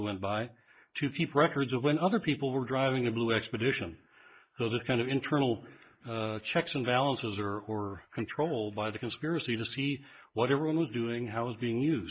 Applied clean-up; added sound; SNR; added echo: neural mask model Resemble Enhance denoiser.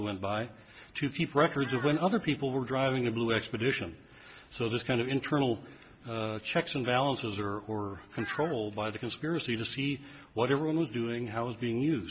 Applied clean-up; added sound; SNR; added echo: none; Crow; 17 dB; none.